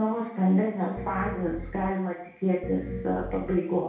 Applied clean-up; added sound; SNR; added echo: none; Piano; 9 dB; reverberation time 0.6 s.